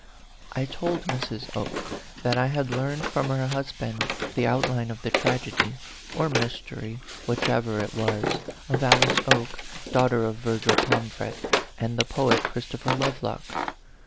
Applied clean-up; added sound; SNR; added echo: none; Wood; 2 dB; none.